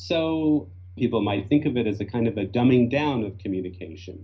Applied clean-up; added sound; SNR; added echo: none; Domestic sounds, home sounds; 19 dB; reverberation time 0.4 s.